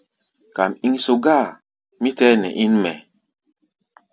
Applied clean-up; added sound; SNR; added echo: none; none; none; none.